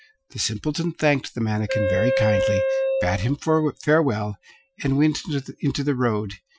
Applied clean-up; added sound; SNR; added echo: classical method Wiener filter.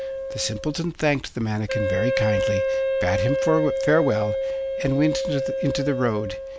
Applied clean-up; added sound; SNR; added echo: none; Wind instrument, woodwind instrument; 1 dB; none.